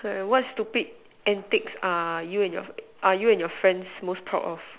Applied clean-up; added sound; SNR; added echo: none; none; none; none.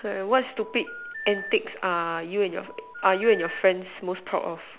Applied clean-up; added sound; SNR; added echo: none; Telephone; 14 dB; none.